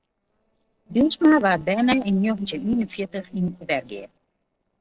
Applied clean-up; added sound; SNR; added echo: neural separator model SepFormer DNS4.